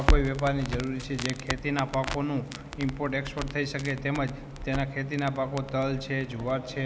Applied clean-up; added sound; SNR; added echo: none; Crackle; 3 dB; none.